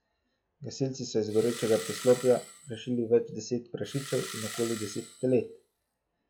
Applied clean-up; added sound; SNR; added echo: classical method log-MMSE.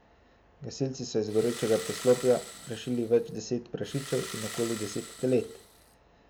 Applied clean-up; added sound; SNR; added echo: none; Engine starting; 13 dB; none.